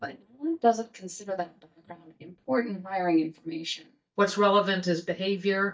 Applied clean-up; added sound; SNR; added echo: neural mask model DeepFilterNet 3.